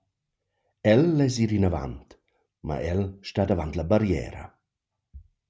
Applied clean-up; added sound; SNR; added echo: none; none; none; none.